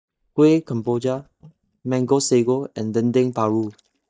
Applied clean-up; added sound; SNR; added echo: neural mask model DeepFilterNet 3.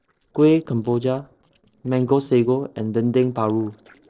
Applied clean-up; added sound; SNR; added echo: neural separator model SepFormer DNS4.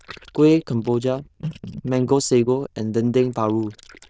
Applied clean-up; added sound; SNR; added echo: neural diffusion model UNIVERSE++.